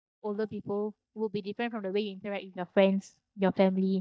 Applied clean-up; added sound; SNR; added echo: neural mask model DeepFilterNet 3.